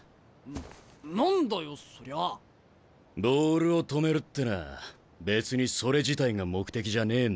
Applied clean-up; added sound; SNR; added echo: none; none; none; none.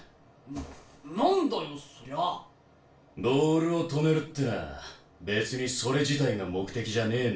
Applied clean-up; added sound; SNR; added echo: none; none; none; reverberation time 0.4 s.